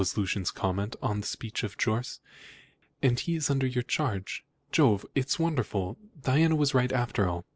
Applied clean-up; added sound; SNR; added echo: none; none; none; none.